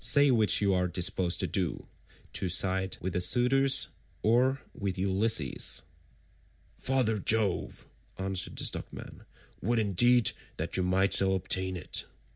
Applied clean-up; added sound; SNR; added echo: none; none; none; none.